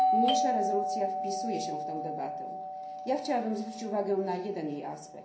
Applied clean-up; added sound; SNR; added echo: none; Doorbell; -1 dB; reverberation time 0.6 s.